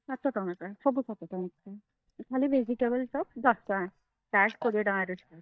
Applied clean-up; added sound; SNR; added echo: neural mask model DeepFilterNet 3.